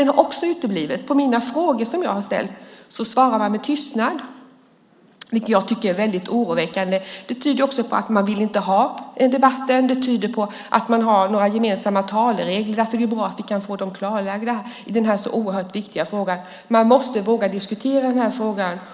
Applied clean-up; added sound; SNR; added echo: none; none; none; none.